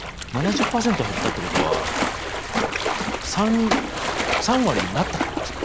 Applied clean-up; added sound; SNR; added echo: none; Splash, splatter; 0 dB; none.